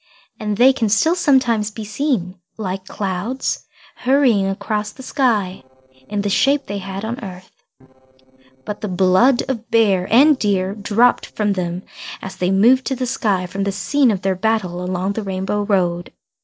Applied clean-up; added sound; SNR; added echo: neural separator model SepFormer DNS4.